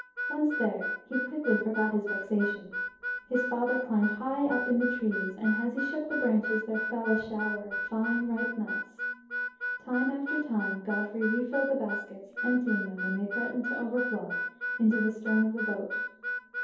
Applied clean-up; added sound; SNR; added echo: none; Harmonica; 5 dB; reverberation time 0.7 s.